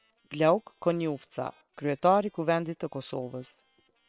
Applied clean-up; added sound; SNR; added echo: neural separator model SepFormer WHAM!.